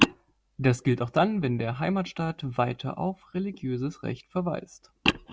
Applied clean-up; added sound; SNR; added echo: none; none; none; none.